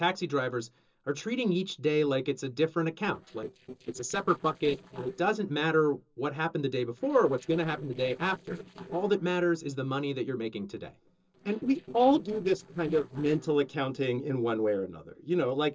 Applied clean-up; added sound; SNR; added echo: neural separator model SepFormer DNS4.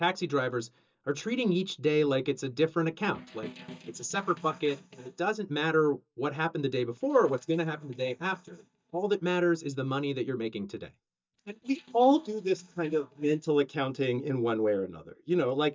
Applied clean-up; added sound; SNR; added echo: neural mask model DeepFilterNet 3.